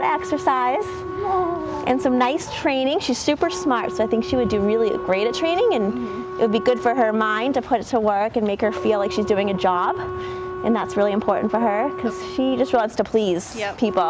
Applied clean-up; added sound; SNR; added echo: none; Wind instrument, woodwind instrument; 10 dB; none.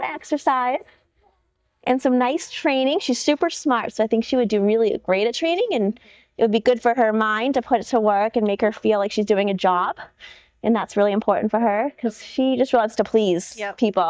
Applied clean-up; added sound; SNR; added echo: neural mask model DeepFilterNet 3.